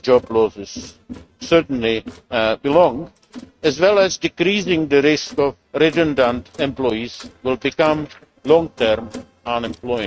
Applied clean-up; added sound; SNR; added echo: neural mask model RNNoise.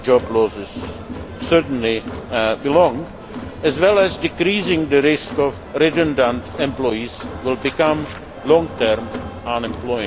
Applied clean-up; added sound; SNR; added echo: none; Crowd; 12 dB; none.